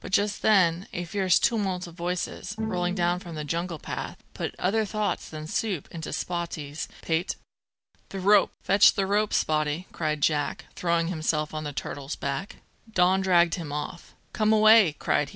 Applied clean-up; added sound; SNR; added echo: none; Bowed string instrument; 11 dB; none.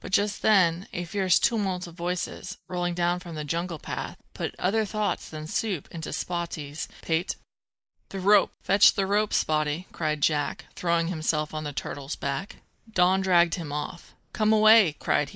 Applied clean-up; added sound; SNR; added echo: neural mask model Resemble Enhance denoiser.